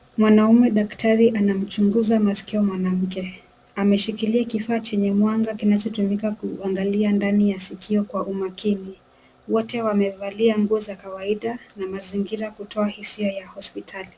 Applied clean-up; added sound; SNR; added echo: none; none; none; none.